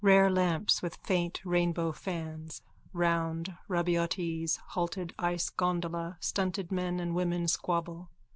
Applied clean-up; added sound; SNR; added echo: none; none; none; none.